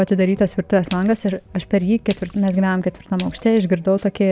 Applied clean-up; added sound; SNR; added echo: none; Splash, splatter; 18 dB; none.